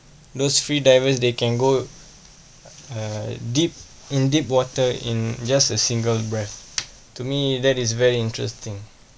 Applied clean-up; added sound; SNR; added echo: none; none; none; none.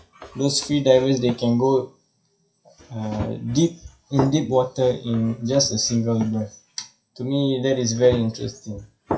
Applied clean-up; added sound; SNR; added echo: classical method WPE with log-MMSE.